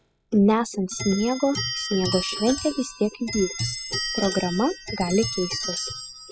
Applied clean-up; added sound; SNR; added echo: classical method spectral subtraction.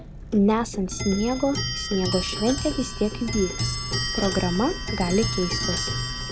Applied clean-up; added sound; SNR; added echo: none; Clock; 3 dB; none.